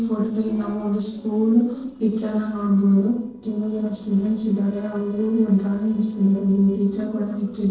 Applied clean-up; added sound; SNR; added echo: neural separator model SepFormer DNS4.